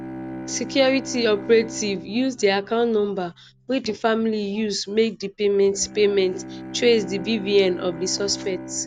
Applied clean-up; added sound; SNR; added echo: none; Bowed string instrument; 14 dB; none.